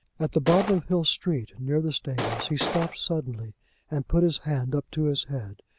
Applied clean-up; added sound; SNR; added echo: none; Gunshot, gunfire; 4 dB; none.